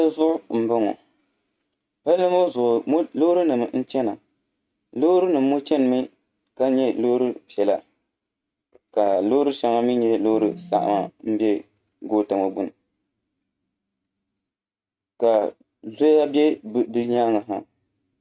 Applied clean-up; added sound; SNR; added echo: neural mask model RNNoise.